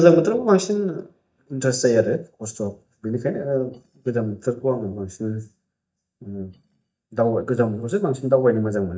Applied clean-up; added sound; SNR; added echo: neural mask model DeepFilterNet 3.